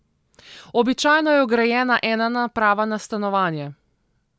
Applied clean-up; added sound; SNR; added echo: none; none; none; none.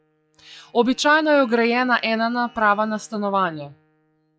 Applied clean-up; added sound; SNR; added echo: classical method log-MMSE.